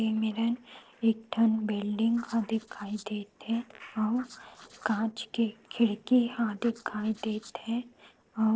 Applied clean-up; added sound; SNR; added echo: neural separator model SepFormer DNS4.